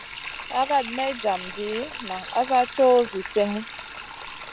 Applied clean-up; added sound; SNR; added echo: none; Sink (filling or washing); 11 dB; none.